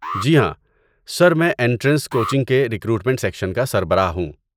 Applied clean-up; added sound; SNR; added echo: neural mask model Resemble Enhance denoiser.